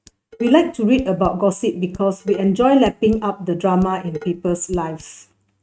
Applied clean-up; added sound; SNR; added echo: neural mask model RNNoise.